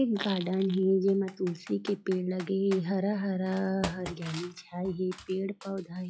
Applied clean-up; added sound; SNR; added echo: classical method log-MMSE.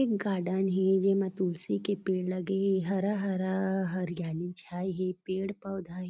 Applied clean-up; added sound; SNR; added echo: none; none; none; none.